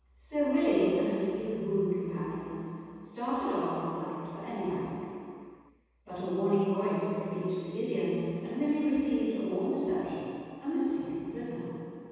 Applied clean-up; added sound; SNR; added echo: none; none; none; reverberation time 2.1 s.